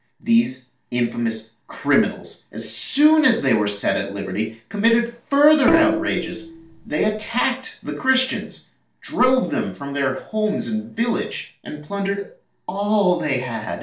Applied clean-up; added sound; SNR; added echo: neural separator model SepFormer DNS4.